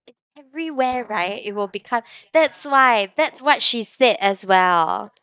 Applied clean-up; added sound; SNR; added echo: neural mask model DeepFilterNet 3.